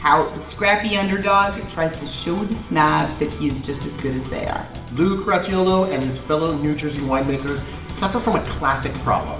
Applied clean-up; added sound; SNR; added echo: none; Drum / Drum kit; 19 dB; reverberation time 0.8 s.